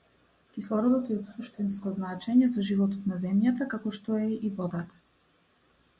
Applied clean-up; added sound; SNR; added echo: none; none; none; none.